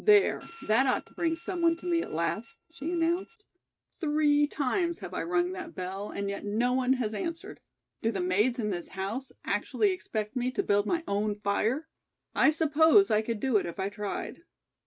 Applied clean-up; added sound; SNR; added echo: neural mask model RNNoise.